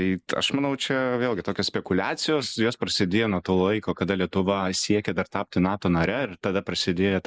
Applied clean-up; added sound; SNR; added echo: neural mask model Resemble Enhance denoiser.